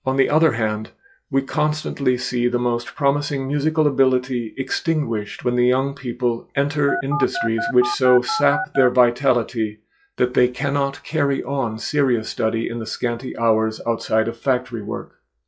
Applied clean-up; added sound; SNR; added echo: classical method log-MMSE.